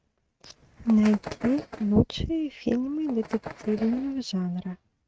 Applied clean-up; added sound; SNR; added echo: neural mask model RNNoise.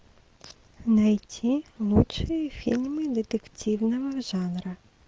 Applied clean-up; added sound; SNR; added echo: none; none; none; none.